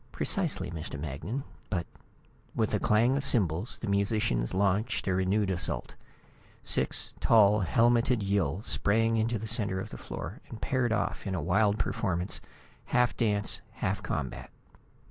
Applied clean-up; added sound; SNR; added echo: none; none; none; none.